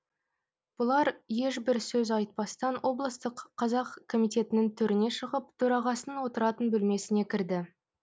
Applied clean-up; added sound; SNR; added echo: none; none; none; none.